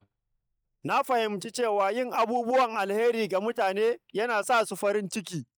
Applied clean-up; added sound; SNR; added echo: neural mask model DeepFilterNet 3.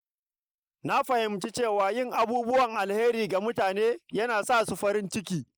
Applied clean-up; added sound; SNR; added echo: neural mask model Resemble Enhance denoiser.